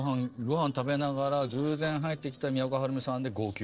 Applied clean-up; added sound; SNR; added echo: neural separator model SepFormer DNS4.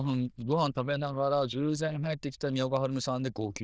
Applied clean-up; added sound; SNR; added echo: neural diffusion model UNIVERSE++.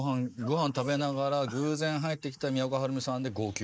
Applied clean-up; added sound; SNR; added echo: neural mask model Resemble Enhance denoiser.